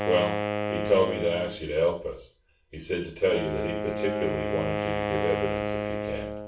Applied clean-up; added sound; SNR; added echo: none; Wind instrument, woodwind instrument; 2 dB; reverberation time 0.3 s.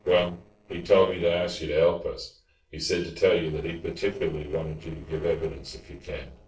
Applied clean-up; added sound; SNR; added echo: neural separator model SepFormer DNS4.